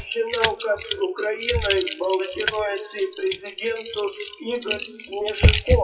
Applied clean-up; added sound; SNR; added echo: classical method WPE with log-MMSE.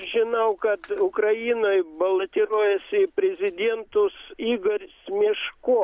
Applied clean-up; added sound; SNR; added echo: none; none; none; none.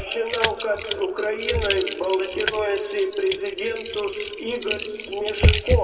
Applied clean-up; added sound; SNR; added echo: none; Typing; 1 dB; reverberation time 2.0 s.